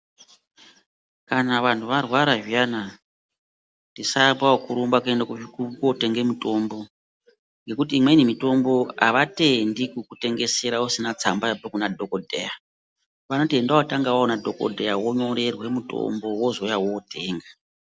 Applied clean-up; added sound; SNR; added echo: none; none; none; none.